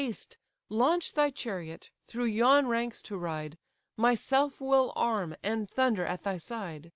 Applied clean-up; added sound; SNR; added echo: none; none; none; none.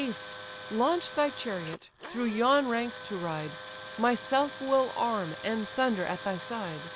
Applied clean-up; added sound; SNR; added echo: none; Tools; 11 dB; none.